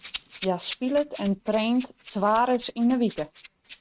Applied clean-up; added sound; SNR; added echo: neural mask model RNNoise.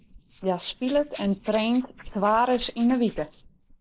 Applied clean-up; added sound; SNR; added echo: neural mask model Resemble Enhance denoiser.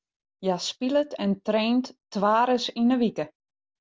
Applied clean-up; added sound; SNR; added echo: none; none; none; none.